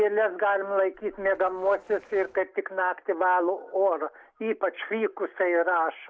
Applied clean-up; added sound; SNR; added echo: neural separator model SepFormer DNS4.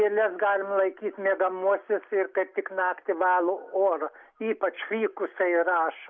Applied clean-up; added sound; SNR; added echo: none; none; none; none.